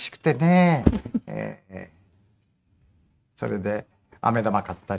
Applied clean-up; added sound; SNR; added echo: neural mask model RNNoise.